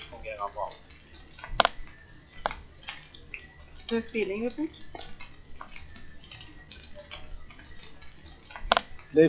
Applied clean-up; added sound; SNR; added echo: classical method log-MMSE.